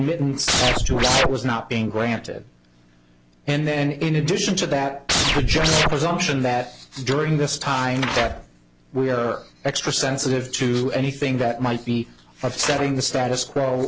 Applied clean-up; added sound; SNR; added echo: none; Scratching (performance technique); -3 dB; none.